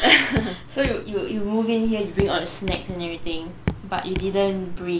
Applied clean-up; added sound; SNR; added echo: none; Raindrop / Drip; 7 dB; none.